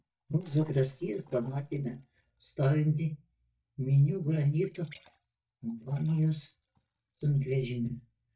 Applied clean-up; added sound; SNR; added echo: neural mask model DeepFilterNet 3.